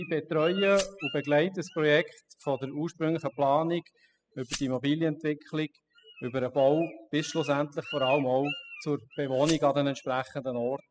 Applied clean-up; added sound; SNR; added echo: classical method spectral subtraction.